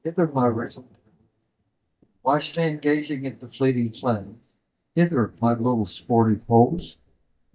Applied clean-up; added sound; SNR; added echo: neural mask model DeepFilterNet 3.